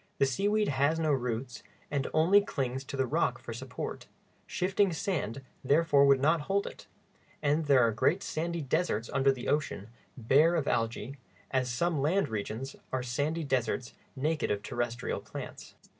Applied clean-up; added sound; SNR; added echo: none; none; none; none.